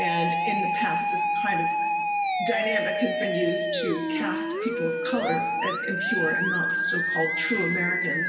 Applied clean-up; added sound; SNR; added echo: none; Musical instrument; -4 dB; reverberation time 1.9 s.